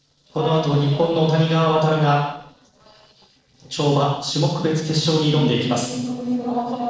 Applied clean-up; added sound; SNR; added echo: neural separator model SepFormer DNS4.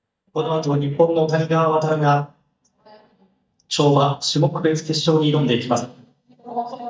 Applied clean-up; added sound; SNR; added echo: neural mask model DeepFilterNet 3.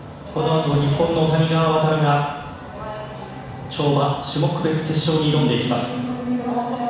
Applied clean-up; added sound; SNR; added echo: none; Thunder / Rain; 20 dB; reverberation time 1.1 s.